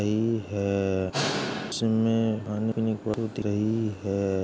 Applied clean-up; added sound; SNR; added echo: none; none; none; none.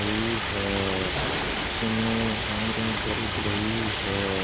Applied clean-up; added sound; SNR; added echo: none; Stream; -1 dB; none.